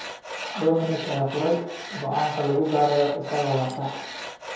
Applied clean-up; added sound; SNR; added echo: none; Tools; 10 dB; reverberation time 2.0 s.